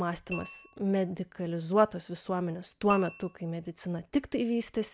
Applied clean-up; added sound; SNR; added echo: none; Tap / Glass; 17 dB; none.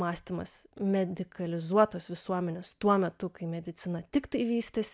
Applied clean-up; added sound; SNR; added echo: none; none; none; none.